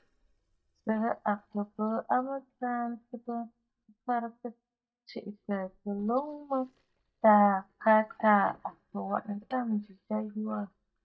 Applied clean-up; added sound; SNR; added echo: neural mask model DeepFilterNet 3.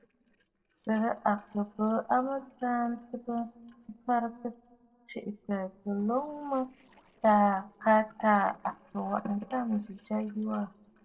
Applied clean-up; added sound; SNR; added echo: neural separator model SepFormer DNS4.